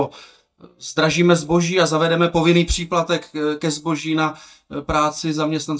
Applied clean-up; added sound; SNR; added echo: neural mask model DeepFilterNet 3.